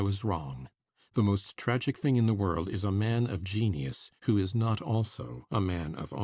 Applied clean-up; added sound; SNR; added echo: none; none; none; none.